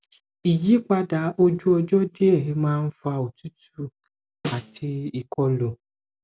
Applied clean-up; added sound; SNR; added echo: none; Snare drum; 12 dB; none.